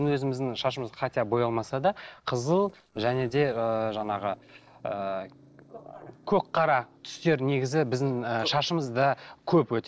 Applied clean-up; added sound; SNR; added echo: neural separator model SepFormer DNS4.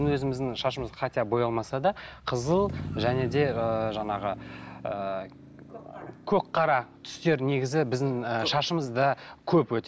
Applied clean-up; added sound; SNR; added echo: none; Motor vehicle (road); 14 dB; none.